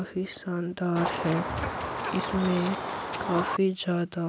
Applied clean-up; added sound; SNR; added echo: none; Chicken, rooster; 3 dB; none.